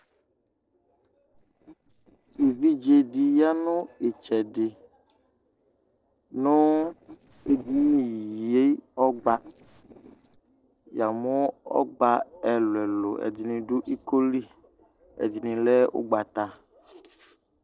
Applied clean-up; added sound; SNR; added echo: neural separator model SepFormer DNS4.